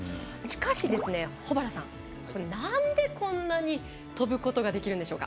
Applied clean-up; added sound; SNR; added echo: none; Water / Splash, splatter; 11 dB; none.